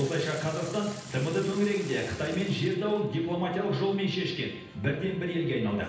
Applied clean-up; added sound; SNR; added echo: none; Sink (filling or washing) / Water tap, faucet; 18 dB; reverberation time 0.9 s.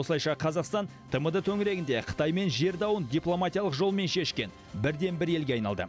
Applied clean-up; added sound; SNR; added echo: none; none; none; none.